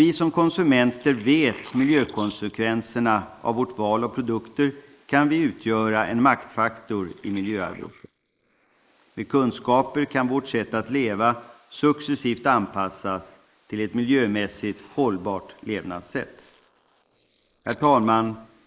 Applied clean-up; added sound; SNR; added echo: neural mask model Resemble Enhance denoiser.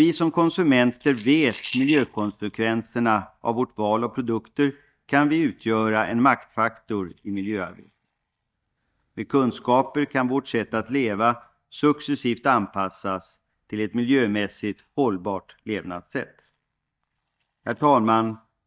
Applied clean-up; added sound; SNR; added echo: neural mask model DeepFilterNet 3.